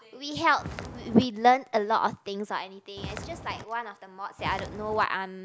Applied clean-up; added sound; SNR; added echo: none; Walk, footsteps; 11 dB; none.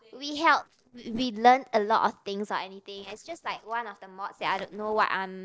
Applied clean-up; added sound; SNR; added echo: neural separator model SepFormer DNS4.